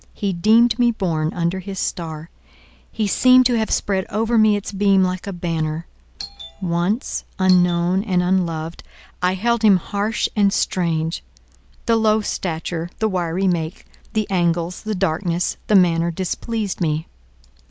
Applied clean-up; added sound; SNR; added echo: none; Doorbell; 18 dB; none.